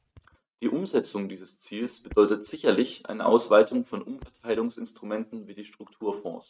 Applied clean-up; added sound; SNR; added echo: neural mask model RNNoise.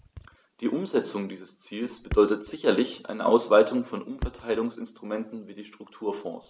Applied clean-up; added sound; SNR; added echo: none; Thump, thud; 16 dB; none.